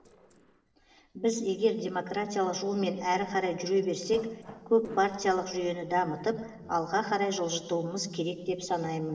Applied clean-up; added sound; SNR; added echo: neural separator model SepFormer DNS4.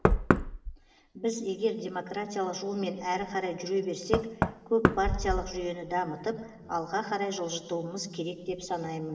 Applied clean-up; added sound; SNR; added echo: none; Knock; 1 dB; reverberation time 2.1 s.